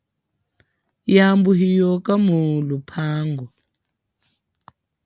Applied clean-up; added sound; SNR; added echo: none; none; none; none.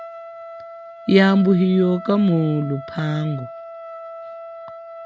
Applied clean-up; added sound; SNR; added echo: none; Trumpet; 15 dB; none.